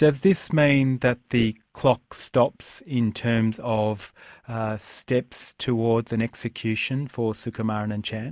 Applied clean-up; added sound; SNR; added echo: none; none; none; none.